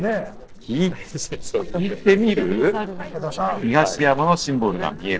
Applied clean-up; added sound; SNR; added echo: neural separator model SepFormer DNS4.